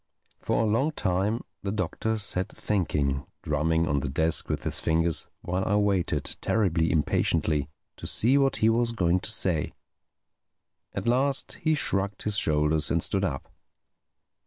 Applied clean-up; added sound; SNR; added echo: none; none; none; none.